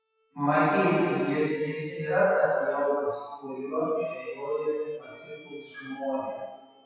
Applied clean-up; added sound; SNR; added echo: classical method WPE with log-MMSE.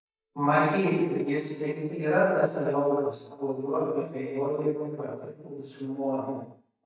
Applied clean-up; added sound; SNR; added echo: neural mask model DeepFilterNet 3.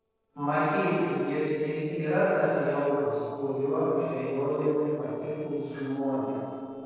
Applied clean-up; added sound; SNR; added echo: neural separator model SepFormer DNS4.